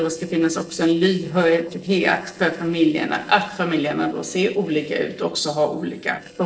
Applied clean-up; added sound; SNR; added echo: neural separator model SepFormer DNS4.